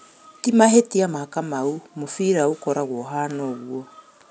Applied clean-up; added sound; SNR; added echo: none; none; none; none.